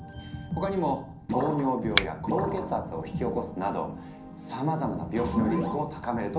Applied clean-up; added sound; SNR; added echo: none; Finger snapping; 5 dB; reverberation time 0.6 s.